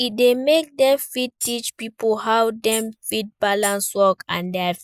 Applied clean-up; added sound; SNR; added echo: neural mask model Resemble Enhance denoiser.